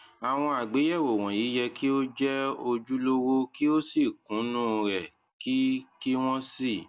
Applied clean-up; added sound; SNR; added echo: none; none; none; none.